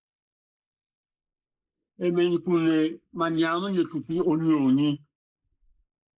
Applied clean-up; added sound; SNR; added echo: neural mask model Resemble Enhance denoiser.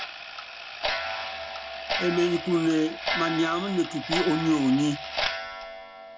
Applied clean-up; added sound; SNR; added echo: none; Clock; 5 dB; none.